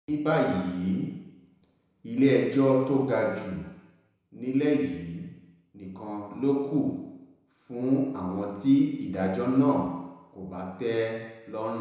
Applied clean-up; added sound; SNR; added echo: none; none; none; reverberation time 1.0 s.